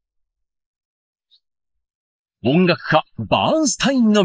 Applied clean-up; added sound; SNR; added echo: neural mask model Resemble Enhance denoiser.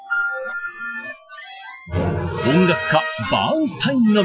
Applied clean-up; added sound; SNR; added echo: classical method Wiener filter.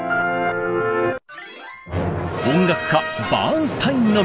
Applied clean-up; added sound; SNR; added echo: none; none; none; none.